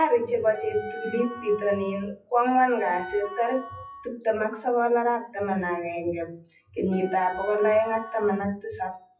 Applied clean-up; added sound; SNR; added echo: classical method WPE with log-MMSE.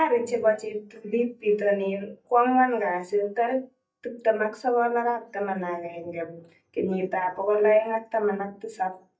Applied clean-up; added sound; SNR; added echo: neural mask model DeepFilterNet 3.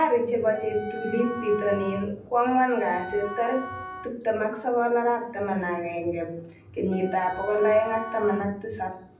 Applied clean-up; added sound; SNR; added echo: none; Wind instrument, woodwind instrument; 12 dB; reverberation time 0.6 s.